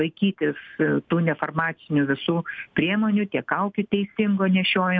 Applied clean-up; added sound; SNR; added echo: none; none; none; none.